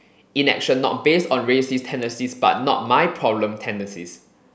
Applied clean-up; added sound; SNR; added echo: none; none; none; none.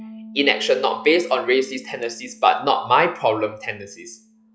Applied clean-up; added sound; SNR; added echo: classical method log-MMSE.